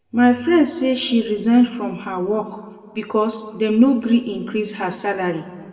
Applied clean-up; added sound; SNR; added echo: none; none; none; reverberation time 1.2 s.